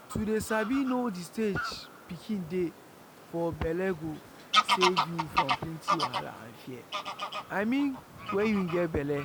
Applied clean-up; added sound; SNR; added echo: none; Bird vocalization, bird call, bird song / Fowl; 2 dB; none.